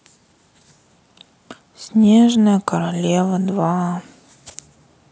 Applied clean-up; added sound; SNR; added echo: none; none; none; none.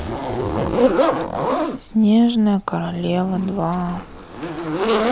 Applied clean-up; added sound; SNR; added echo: none; Zipper (clothing); 1 dB; none.